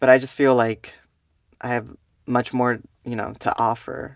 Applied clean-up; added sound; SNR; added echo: none; none; none; none.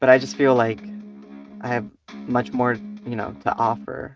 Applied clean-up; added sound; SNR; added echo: neural mask model RNNoise.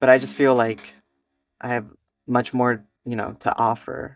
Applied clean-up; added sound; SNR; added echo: neural mask model DeepFilterNet 3.